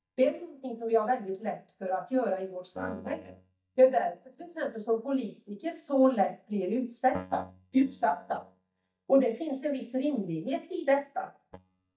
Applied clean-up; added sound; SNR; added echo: neural mask model DeepFilterNet 3.